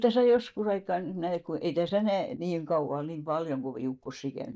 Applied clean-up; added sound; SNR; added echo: neural mask model DeepFilterNet 3.